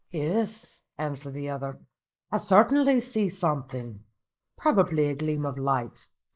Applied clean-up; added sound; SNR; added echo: neural mask model Resemble Enhance denoiser.